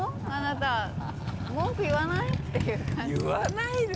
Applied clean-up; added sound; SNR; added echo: none; Motorcycle; 2 dB; none.